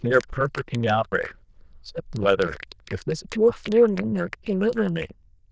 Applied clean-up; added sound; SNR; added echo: neural diffusion model UNIVERSE++.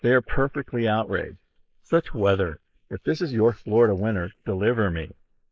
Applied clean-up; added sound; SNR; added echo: neural mask model Resemble Enhance denoiser.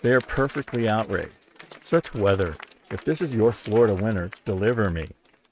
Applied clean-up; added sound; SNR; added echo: neural mask model RNNoise.